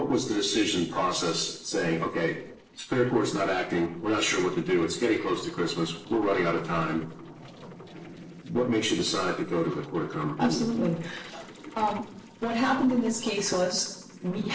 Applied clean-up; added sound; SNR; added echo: neural separator model SepFormer DNS4.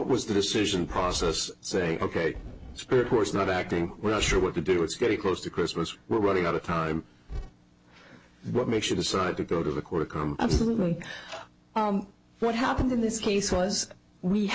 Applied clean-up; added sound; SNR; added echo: none; none; none; none.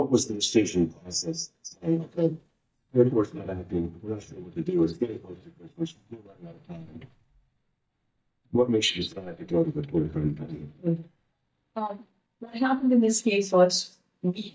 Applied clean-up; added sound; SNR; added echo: neural mask model DeepFilterNet 3.